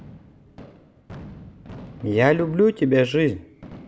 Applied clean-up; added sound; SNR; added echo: none; Fireworks; 19 dB; none.